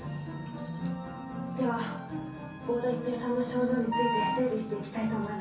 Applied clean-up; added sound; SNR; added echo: none; Wind instrument, woodwind instrument; 1 dB; reverberation time 0.6 s.